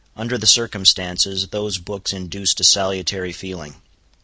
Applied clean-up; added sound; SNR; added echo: none; none; none; none.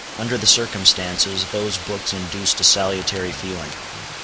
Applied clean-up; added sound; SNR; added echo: none; Fire + Water; 10 dB; none.